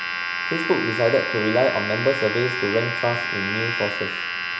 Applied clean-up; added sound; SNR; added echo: none; Domestic sounds, home sounds; 2 dB; none.